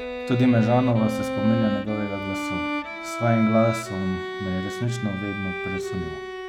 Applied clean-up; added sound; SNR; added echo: none; Bowed string instrument; 6 dB; none.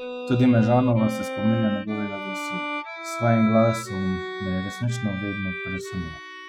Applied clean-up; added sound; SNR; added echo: classical method Wiener filter.